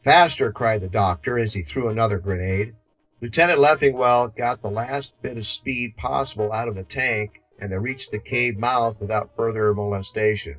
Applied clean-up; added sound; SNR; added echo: neural separator model SepFormer DNS4.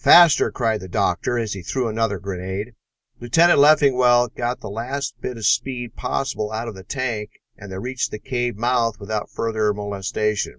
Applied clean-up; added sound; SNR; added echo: none; none; none; none.